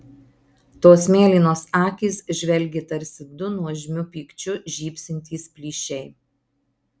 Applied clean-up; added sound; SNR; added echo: none; none; none; none.